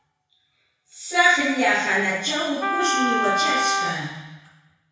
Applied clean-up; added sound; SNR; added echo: none; Wind instrument, woodwind instrument; 1 dB; reverberation time 1.0 s.